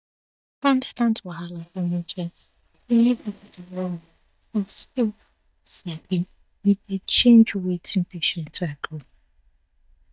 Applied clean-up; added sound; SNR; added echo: neural mask model DeepFilterNet 3.